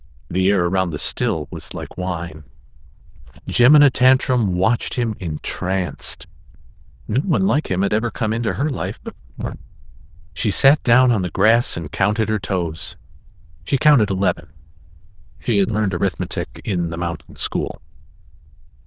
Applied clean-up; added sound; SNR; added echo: neural diffusion model UNIVERSE++.